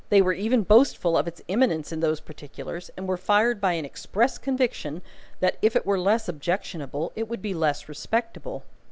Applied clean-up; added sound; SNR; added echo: none; none; none; none.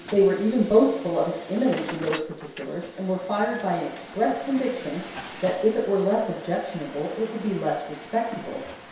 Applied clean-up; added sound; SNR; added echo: none; Truck; 14 dB; reverberation time 0.7 s.